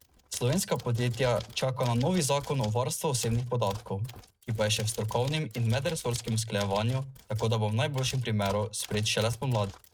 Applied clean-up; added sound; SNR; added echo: neural mask model RNNoise.